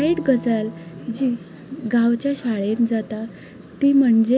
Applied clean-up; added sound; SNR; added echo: none; Bowed string instrument; 20 dB; none.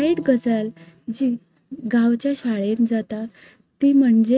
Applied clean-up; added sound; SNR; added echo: neural mask model RNNoise.